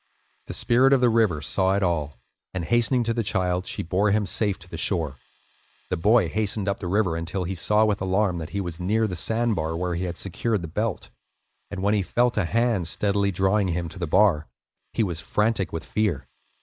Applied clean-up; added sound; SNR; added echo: neural mask model Resemble Enhance denoiser.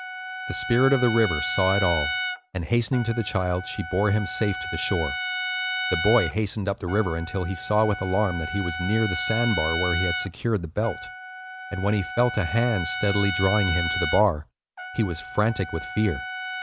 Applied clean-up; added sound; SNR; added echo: none; Trumpet; 6 dB; none.